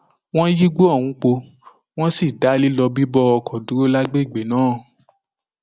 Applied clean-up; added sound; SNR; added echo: none; none; none; none.